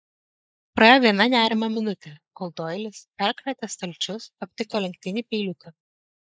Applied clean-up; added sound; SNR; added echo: neural mask model Resemble Enhance denoiser.